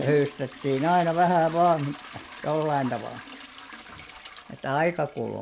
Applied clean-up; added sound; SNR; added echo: none; Trickle, dribble / Toilet flush / Hiss; 16 dB; none.